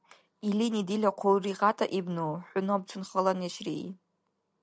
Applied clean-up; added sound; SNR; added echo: none; none; none; none.